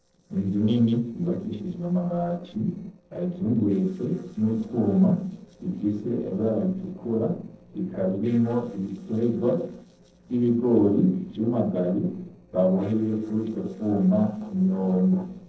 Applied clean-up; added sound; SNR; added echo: neural separator model SepFormer DNS4.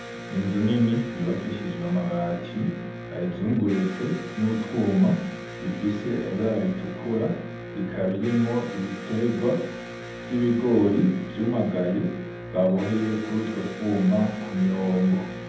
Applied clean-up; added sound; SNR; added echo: none; Electric guitar; 11 dB; reverberation time 0.8 s.